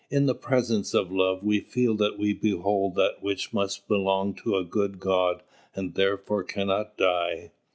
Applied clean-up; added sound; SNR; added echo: none; none; none; none.